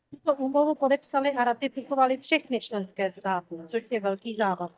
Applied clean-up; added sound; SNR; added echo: neural mask model DeepFilterNet 3.